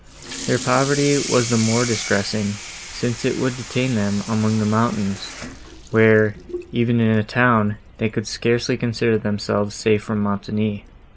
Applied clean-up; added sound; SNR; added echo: none; Sink (filling or washing) / Water tap, faucet; 13 dB; none.